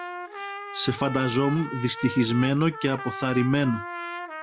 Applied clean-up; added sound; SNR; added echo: none; Trumpet; 10 dB; none.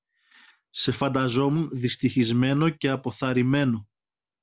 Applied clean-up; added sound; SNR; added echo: none; none; none; none.